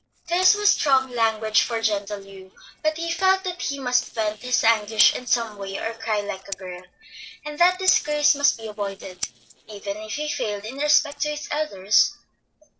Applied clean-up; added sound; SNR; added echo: neural separator model SepFormer DNS4.